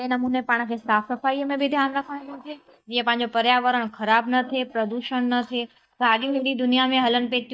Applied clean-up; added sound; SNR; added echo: neural mask model DeepFilterNet 3.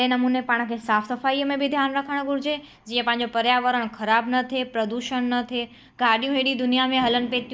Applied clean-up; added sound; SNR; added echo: none; none; none; none.